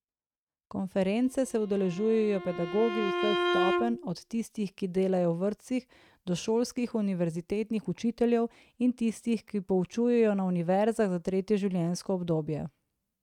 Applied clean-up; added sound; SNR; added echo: neural mask model RNNoise.